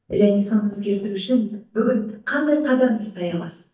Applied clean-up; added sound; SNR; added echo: neural mask model DeepFilterNet 3.